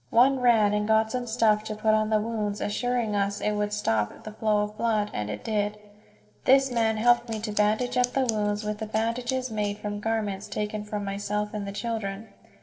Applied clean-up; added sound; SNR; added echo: neural separator model SepFormer DNS4.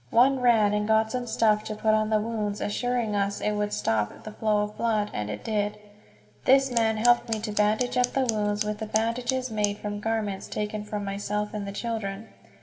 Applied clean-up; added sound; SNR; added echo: none; Scissors; 10 dB; reverberation time 1.3 s.